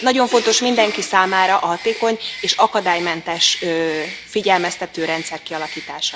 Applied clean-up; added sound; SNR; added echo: none; Bird; 15 dB; none.